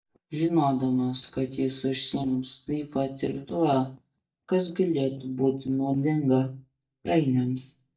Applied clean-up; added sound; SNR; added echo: neural mask model DeepFilterNet 3.